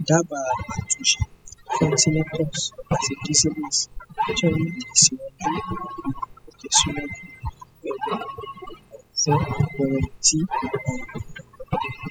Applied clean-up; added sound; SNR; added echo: classical method spectral subtraction.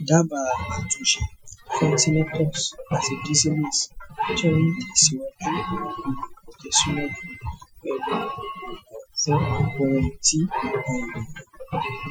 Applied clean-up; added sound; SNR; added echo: classical method Wiener filter.